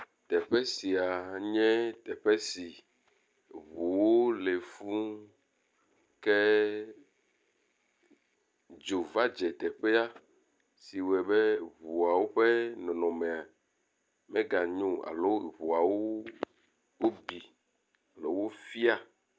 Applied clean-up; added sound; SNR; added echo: none; none; none; none.